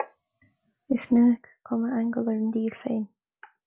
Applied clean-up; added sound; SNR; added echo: none; none; none; none.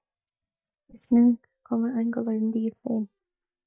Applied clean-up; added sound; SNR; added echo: neural mask model DeepFilterNet 3.